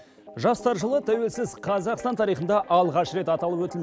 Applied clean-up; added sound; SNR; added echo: none; none; none; none.